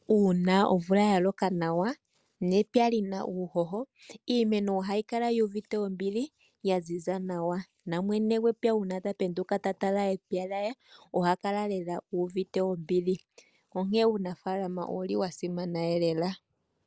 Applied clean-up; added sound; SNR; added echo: none; none; none; none.